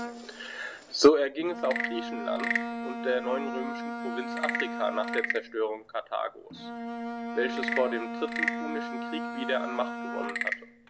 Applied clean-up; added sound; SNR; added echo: none; Wood / Percussion / Frog + Bowed string instrument; 3 dB; none.